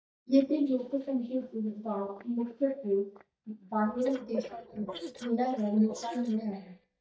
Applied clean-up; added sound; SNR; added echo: neural mask model DeepFilterNet 3.